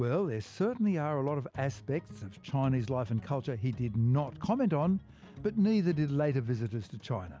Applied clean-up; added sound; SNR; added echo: none; none; none; none.